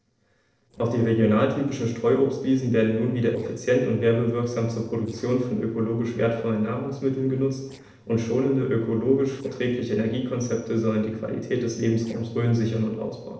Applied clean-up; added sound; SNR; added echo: neural separator model SepFormer DNS4.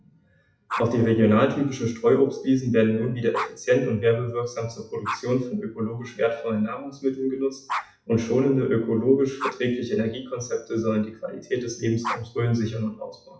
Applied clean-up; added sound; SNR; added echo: classical method WPE with log-MMSE.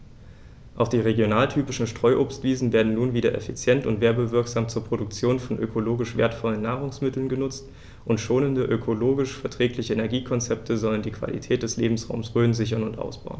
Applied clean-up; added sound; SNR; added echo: none; none; none; none.